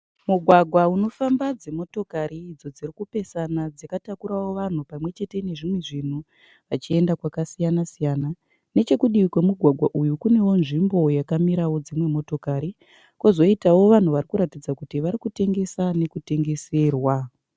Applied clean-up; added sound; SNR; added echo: none; none; none; none.